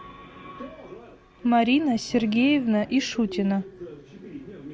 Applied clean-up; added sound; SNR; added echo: none; none; none; none.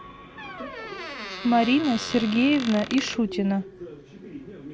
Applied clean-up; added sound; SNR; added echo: none; Squeak; 11 dB; none.